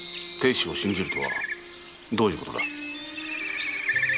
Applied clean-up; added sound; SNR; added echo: none; Bird; 1 dB; none.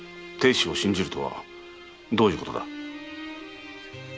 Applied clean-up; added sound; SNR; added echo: none; none; none; none.